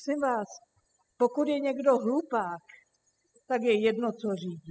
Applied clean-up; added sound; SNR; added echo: classical method spectral subtraction.